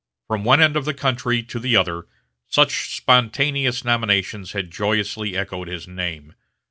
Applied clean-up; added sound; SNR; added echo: none; none; none; none.